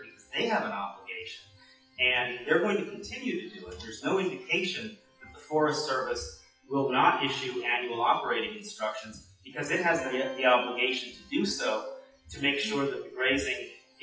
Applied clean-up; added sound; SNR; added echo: classical method WPE with log-MMSE.